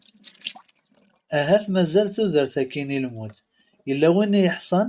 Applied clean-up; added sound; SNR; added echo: neural mask model RNNoise.